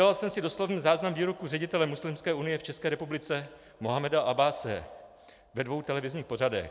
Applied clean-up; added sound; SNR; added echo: none; none; none; none.